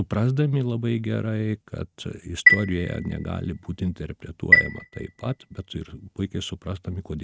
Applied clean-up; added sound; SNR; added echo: neural mask model RNNoise.